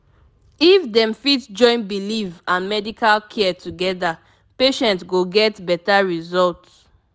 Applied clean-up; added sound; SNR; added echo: none; none; none; none.